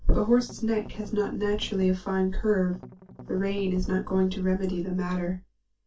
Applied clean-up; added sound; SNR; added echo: none; Strum; 18 dB; reverberation time 0.2 s.